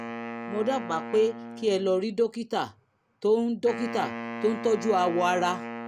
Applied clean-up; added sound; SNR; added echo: none; Wind instrument, woodwind instrument; 10 dB; none.